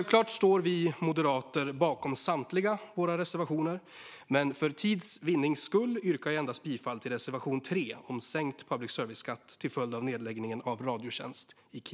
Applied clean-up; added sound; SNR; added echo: none; none; none; none.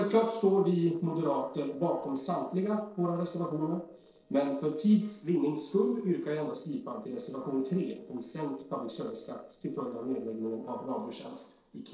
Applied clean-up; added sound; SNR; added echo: neural separator model SepFormer DNS4.